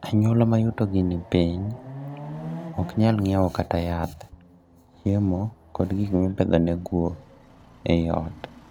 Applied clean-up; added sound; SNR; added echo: none; Chatter / Car passing by / Motorcycle / Traffic noise, roadway noise / Accelerating, revving, vroom; 17 dB; none.